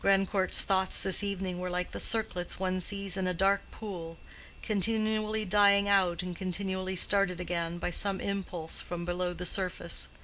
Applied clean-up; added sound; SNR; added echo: none; none; none; none.